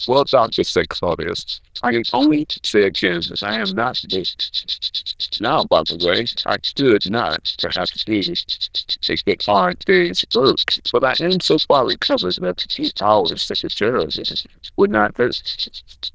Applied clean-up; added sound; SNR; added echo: neural diffusion model UNIVERSE++.